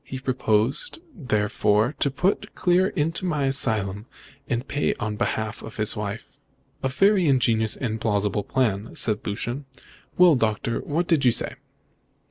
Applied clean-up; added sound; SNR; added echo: none; none; none; none.